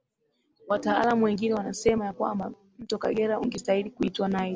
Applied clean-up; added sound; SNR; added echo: none; none; none; none.